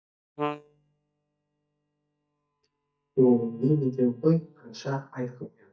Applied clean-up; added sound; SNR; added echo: neural mask model DeepFilterNet 3.